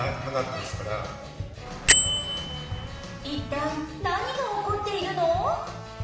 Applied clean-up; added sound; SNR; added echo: none; Bell; -4 dB; reverberation time 0.9 s.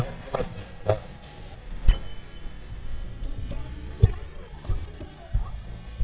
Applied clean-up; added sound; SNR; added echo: neural mask model DeepFilterNet 3.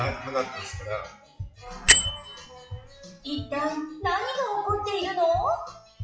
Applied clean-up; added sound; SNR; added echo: classical method WPE with log-MMSE.